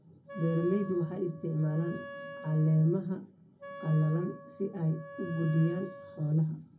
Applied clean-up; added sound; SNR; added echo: none; Wind instrument, woodwind instrument; 15 dB; reverberation time 0.4 s.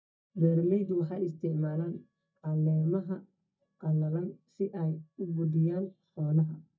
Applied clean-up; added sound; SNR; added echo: neural mask model DeepFilterNet 3.